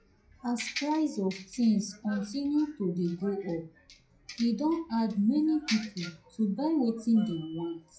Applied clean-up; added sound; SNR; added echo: classical method WPE with log-MMSE.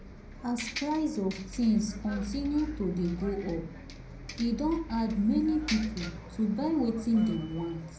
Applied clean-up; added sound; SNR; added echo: none; Bus; 11 dB; reverberation time 0.6 s.